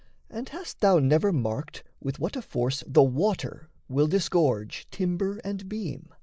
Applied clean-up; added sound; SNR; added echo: neural mask model Resemble Enhance denoiser.